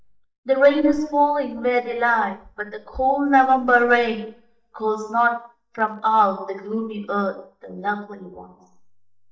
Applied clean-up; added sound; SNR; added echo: neural mask model DeepFilterNet 3.